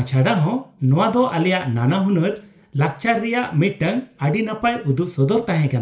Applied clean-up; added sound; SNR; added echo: none; none; none; reverberation time 0.3 s.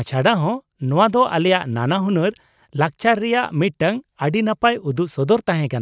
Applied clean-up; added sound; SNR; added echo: none; none; none; none.